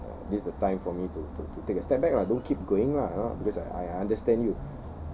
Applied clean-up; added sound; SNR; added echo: none; none; none; none.